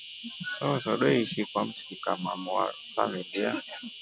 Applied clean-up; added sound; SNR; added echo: none; Insect; 14 dB; none.